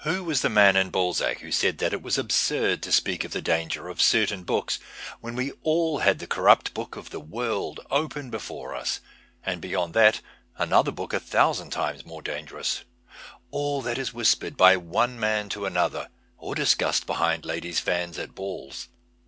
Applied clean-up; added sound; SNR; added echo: none; none; none; none.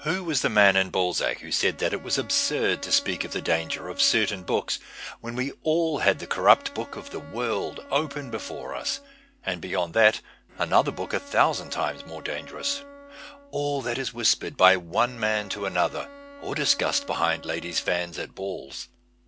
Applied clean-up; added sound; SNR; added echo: none; Bowed string instrument; 20 dB; none.